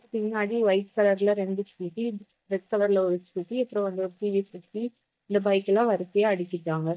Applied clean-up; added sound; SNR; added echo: neural mask model DeepFilterNet 3.